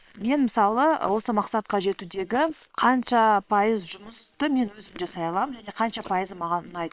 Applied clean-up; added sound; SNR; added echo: neural separator model SepFormer WHAM!.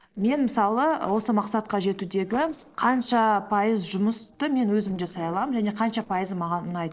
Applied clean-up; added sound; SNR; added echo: neural separator model SepFormer DNS4.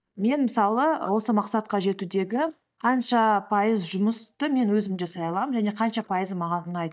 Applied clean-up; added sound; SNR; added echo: neural mask model DeepFilterNet 3.